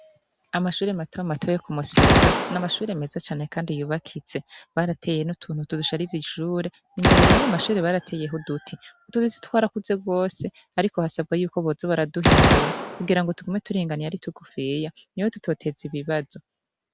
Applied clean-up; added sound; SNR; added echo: none; Gunshot, gunfire; -4 dB; none.